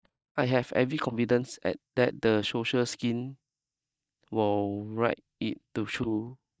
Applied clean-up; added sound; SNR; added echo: neural mask model DeepFilterNet 3.